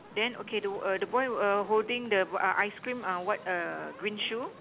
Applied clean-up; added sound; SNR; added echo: none; Fire; 19 dB; none.